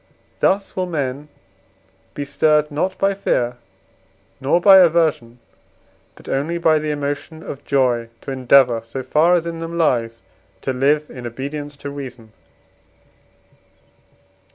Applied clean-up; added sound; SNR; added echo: none; none; none; none.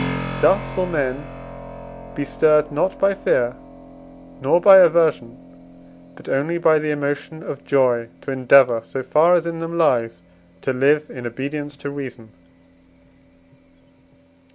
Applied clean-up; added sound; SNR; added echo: none; Keyboard (musical); 15 dB; none.